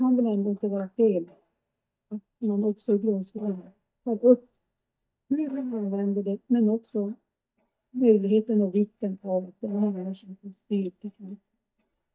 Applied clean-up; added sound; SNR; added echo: neural mask model DeepFilterNet 3.